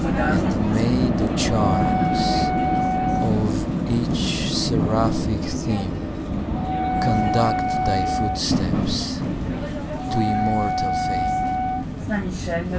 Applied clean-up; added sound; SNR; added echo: none; Wind instrument, woodwind instrument + Vehicle; -5 dB; none.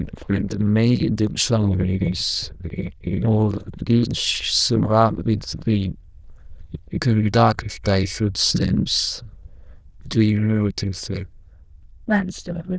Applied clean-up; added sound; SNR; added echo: neural diffusion model UNIVERSE++.